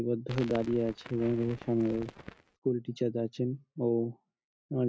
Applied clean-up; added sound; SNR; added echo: neural mask model RNNoise.